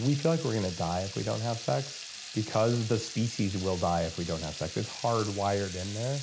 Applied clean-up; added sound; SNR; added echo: none; Water tap, faucet / Liquid; 12 dB; none.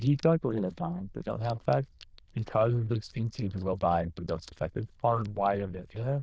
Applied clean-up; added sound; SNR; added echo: neural diffusion model UNIVERSE++.